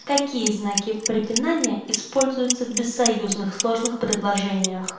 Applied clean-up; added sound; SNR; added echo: none; Clock; 6 dB; reverberation time 0.6 s.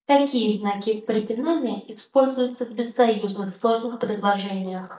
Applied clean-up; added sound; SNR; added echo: neural mask model DeepFilterNet 3.